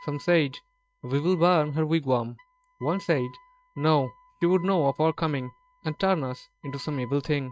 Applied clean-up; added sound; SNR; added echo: neural mask model RNNoise.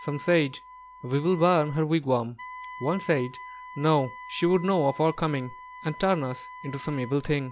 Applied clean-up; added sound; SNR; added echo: none; Wind instrument, woodwind instrument; 16 dB; none.